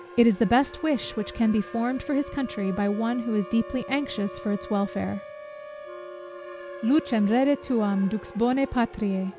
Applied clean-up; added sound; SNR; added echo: none; Siren + Wind instrument, woodwind instrument; 15 dB; none.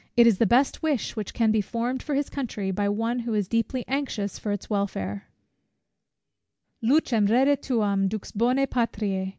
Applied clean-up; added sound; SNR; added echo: none; none; none; none.